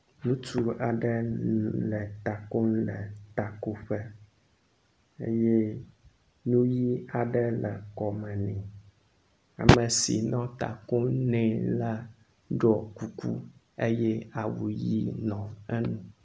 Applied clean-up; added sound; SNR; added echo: none; none; none; none.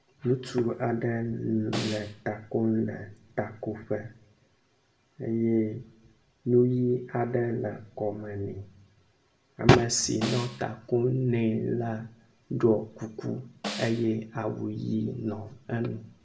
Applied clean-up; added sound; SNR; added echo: none; Snare drum; 11 dB; reverberation time 0.4 s.